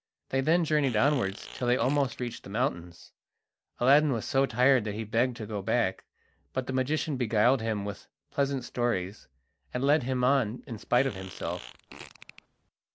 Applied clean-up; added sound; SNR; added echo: none; Fart; 18 dB; none.